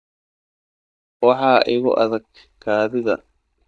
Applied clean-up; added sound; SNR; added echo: neural mask model DeepFilterNet 3.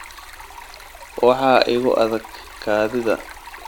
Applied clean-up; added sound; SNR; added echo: none; Stream; 17 dB; none.